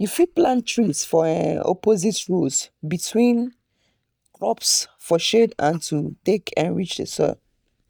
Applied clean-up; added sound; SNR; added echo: neural mask model DeepFilterNet 3.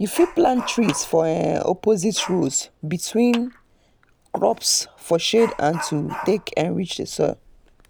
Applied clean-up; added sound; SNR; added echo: none; Clapping + Dog; 16 dB; none.